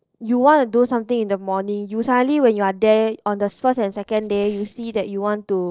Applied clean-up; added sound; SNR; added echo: neural separator model SepFormer DNS4.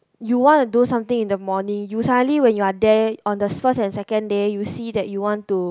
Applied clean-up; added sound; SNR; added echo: none; none; none; none.